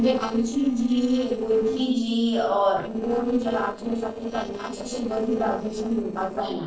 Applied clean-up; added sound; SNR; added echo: neural separator model SepFormer DNS4.